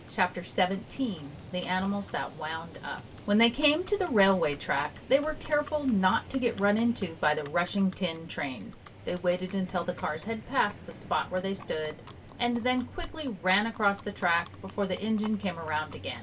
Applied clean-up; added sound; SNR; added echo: none; Livestock, farm animals, working animals; 17 dB; reverberation time 0.1 s.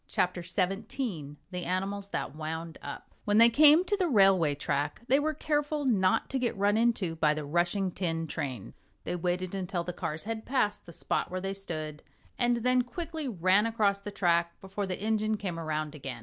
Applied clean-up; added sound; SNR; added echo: none; none; none; none.